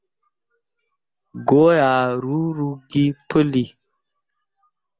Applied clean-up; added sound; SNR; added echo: none; none; none; none.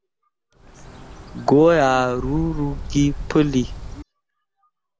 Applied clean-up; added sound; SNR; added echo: none; Bird; 11 dB; none.